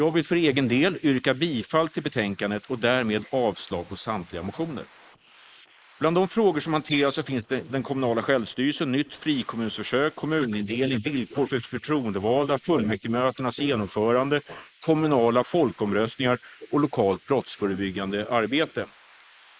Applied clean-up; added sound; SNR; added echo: neural mask model Resemble Enhance denoiser.